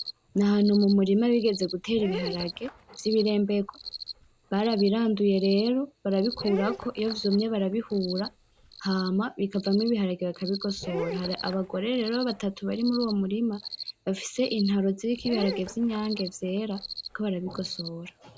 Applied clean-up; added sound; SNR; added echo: none; Cricket + Dog; 13 dB; none.